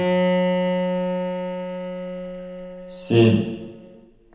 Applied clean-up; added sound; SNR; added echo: none; Bowed string instrument; 0 dB; reverberation time 0.9 s.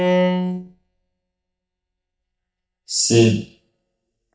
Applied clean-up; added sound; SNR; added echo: neural mask model DeepFilterNet 3.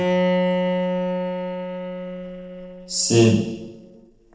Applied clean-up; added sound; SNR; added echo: neural separator model SepFormer DNS4.